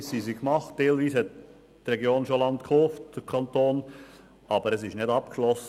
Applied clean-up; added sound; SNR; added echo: none; none; none; none.